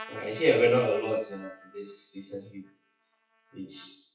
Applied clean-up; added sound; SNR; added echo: classical method WPE with log-MMSE.